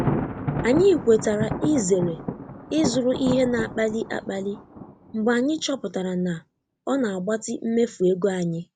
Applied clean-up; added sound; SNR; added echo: none; Thunder; 8 dB; none.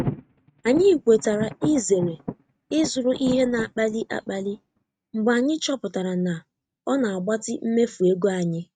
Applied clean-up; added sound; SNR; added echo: neural mask model RNNoise.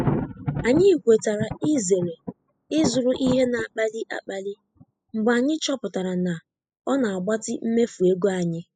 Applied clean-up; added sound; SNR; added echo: classical method spectral subtraction.